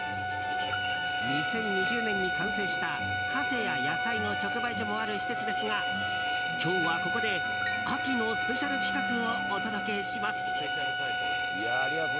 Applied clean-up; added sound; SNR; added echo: none; Bowed string instrument; -4 dB; none.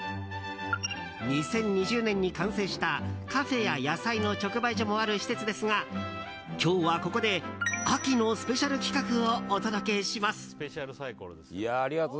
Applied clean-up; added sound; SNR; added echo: none; none; none; none.